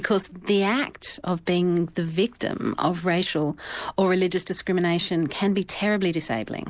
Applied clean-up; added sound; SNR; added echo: none; none; none; none.